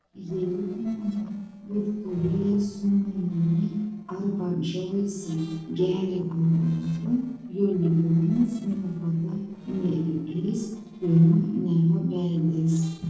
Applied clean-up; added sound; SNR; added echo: neural separator model SepFormer DNS4.